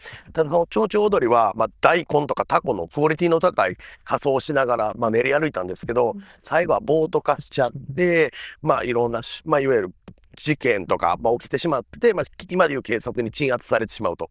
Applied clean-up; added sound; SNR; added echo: neural diffusion model UNIVERSE++.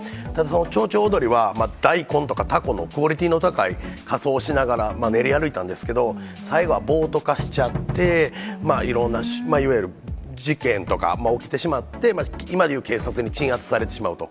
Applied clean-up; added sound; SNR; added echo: none; Knock; 8 dB; none.